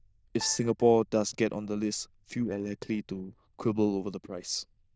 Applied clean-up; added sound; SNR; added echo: neural diffusion model UNIVERSE++.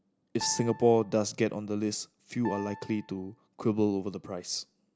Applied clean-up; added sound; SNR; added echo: none; Piano; 14 dB; none.